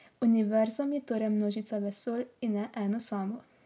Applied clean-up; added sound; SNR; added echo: none; none; none; none.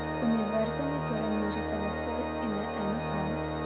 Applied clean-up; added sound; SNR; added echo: none; Organ; -1 dB; none.